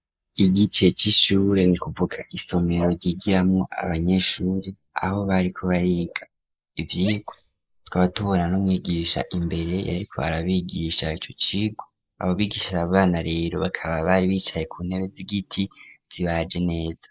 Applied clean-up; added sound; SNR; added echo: neural mask model Resemble Enhance denoiser.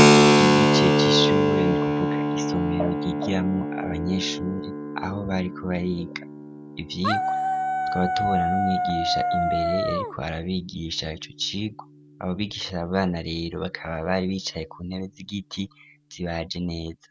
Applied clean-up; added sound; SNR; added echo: none; Dog + Keyboard (musical); -4 dB; none.